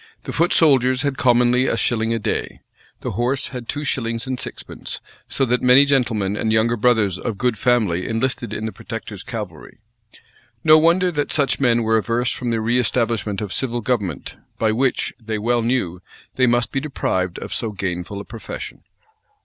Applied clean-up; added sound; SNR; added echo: none; none; none; none.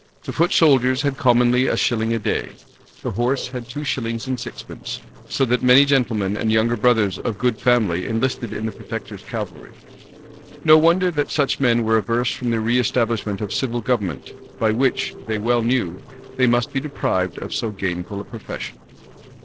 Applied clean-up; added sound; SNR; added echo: neural separator model SepFormer DNS4.